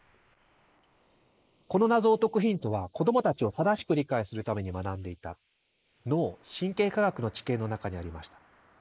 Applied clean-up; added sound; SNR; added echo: neural mask model Resemble Enhance denoiser.